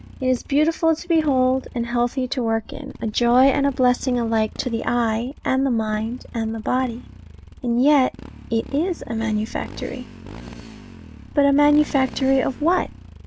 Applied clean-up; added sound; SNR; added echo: none; Motorcycle; 17 dB; none.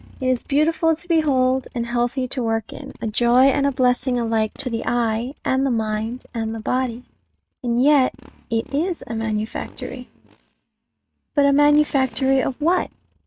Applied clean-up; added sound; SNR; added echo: neural mask model RNNoise.